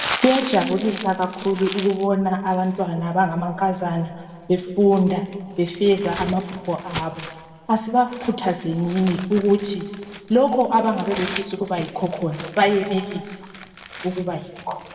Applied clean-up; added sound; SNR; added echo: none; Crumpling, crinkling; 14 dB; reverberation time 1.4 s.